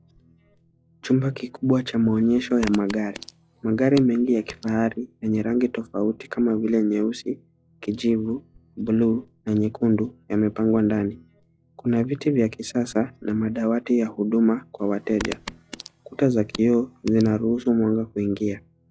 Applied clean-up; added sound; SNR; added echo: classical method log-MMSE.